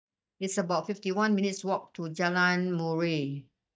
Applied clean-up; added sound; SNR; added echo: neural mask model DeepFilterNet 3.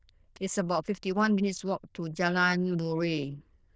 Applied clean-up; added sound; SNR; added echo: neural diffusion model UNIVERSE++.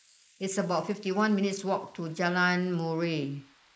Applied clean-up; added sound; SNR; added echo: neural mask model Resemble Enhance denoiser.